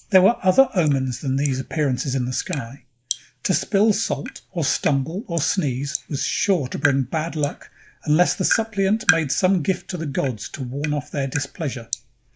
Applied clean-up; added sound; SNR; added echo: neural mask model Resemble Enhance denoiser.